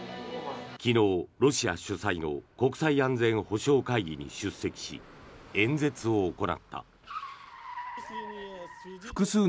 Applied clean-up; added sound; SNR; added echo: none; Car; 18 dB; none.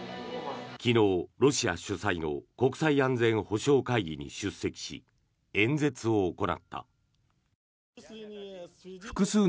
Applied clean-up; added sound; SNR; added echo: none; none; none; none.